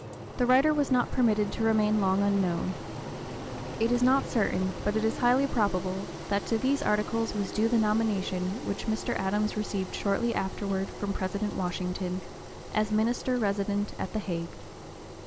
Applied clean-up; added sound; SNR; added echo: none; Engine; 10 dB; none.